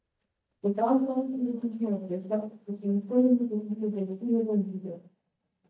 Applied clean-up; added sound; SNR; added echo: neural mask model DeepFilterNet 3.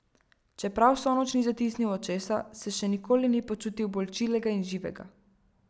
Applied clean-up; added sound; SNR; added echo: none; none; none; none.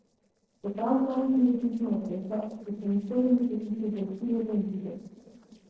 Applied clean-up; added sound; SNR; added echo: neural separator model SepFormer DNS4.